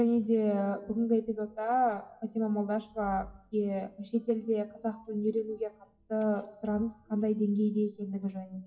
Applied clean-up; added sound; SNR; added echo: classical method WPE with log-MMSE.